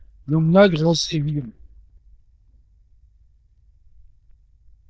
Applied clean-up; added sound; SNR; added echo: neural diffusion model UNIVERSE++.